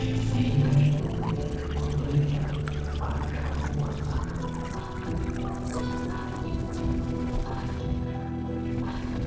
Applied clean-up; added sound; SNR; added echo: neural separator model SepFormer DNS4.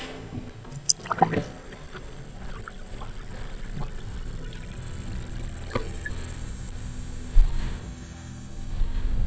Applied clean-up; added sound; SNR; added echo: neural mask model DeepFilterNet 3.